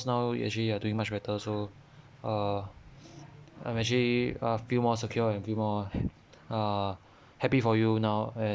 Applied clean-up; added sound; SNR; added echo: none; none; none; none.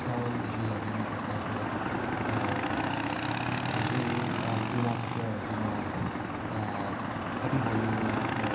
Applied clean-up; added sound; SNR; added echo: none; Motorcycle / Engine; -4 dB; reverberation time 0.9 s.